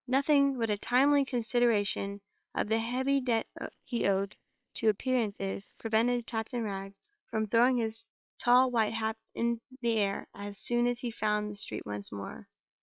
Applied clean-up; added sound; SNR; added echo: neural separator model SepFormer WHAM!.